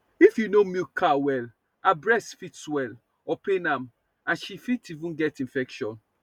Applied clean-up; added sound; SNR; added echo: none; none; none; none.